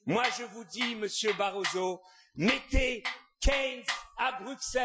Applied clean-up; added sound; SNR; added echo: classical method Wiener filter.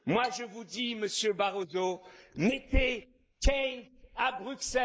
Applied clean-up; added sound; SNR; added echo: neural mask model Resemble Enhance denoiser.